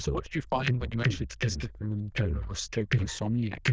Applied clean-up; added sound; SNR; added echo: neural diffusion model UNIVERSE++.